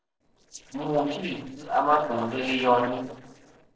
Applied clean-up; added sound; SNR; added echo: neural separator model SepFormer DNS4.